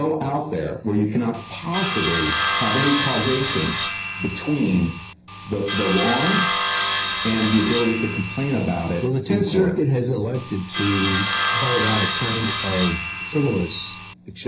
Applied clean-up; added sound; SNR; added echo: none; Sawing; -4 dB; reverberation time 0.5 s.